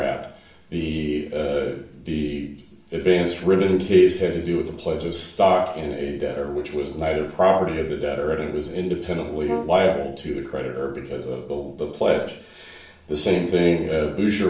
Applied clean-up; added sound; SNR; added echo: none; Brass instrument; 11 dB; reverberation time 0.6 s.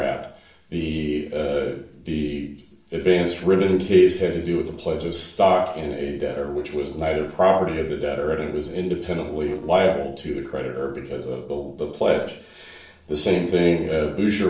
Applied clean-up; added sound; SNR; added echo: neural separator model SepFormer DNS4.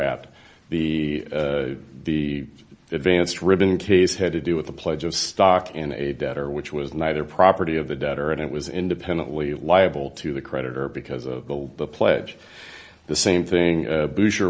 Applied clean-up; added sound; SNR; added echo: none; none; none; none.